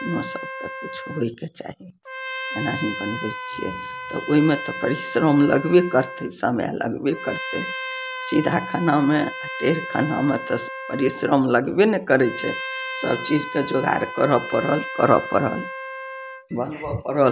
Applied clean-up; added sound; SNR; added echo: none; Trumpet; 10 dB; none.